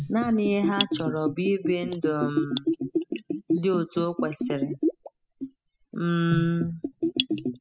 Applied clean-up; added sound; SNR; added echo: classical method spectral subtraction.